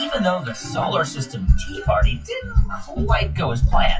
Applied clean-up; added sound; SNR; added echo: classical method WPE with log-MMSE.